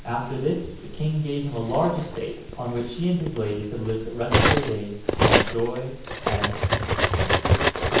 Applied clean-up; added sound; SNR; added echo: none; Cutlery, silverware; -3 dB; reverberation time 0.9 s.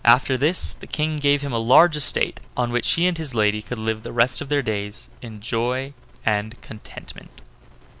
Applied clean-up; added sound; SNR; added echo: none; none; none; none.